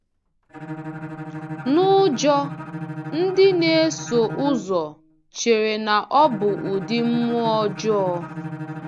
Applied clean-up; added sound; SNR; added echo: none; Bowed string instrument; 11 dB; none.